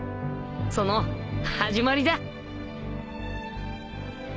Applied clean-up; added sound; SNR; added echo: none; none; none; none.